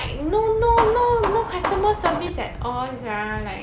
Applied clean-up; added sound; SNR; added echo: none; Hammer; 6 dB; none.